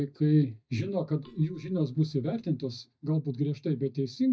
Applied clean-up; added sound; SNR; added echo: neural mask model DeepFilterNet 3.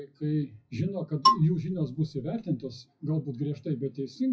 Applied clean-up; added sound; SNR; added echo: classical method WPE with log-MMSE.